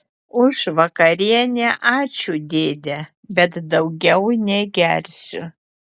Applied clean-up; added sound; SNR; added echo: none; none; none; none.